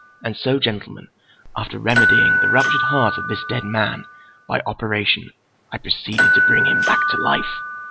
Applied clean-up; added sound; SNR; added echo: none; Door / Bell; -2 dB; none.